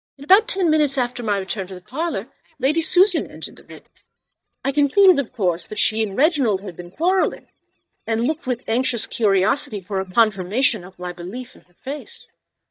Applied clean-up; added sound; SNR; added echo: neural mask model DeepFilterNet 3.